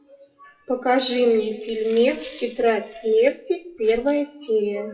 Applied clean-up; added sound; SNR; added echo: classical method WPE with log-MMSE.